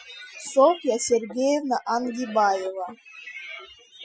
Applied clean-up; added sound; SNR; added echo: classical method Wiener filter.